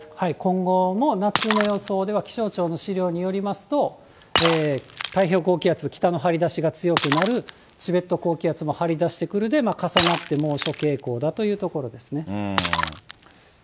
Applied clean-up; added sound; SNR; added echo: none; Shatter; 6 dB; none.